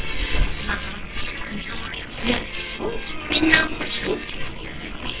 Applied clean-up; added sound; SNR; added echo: neural separator model SepFormer WHAMR!.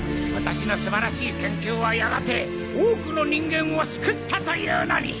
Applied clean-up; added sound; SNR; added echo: none; none; none; none.